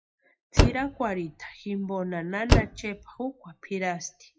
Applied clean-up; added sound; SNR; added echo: classical method WPE with log-MMSE.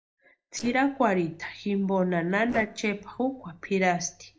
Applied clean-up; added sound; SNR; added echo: neural separator model SepFormer DNS4.